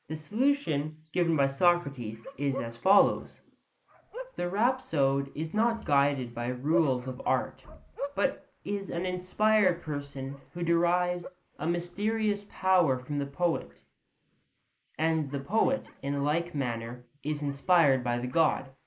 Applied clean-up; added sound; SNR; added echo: neural mask model Resemble Enhance denoiser.